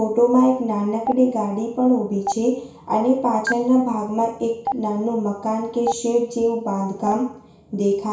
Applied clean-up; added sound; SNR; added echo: none; Stream; 13 dB; reverberation time 0.6 s.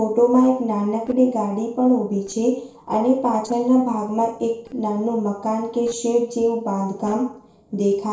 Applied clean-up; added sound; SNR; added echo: neural separator model SepFormer DNS4.